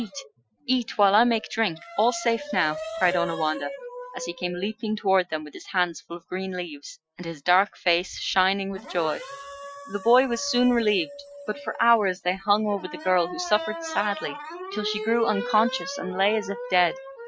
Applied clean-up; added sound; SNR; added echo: classical method Wiener filter.